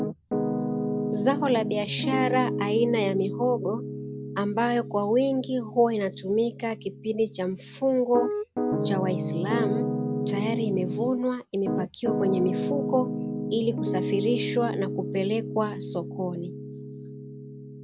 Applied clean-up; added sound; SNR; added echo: none; Piano; 3 dB; none.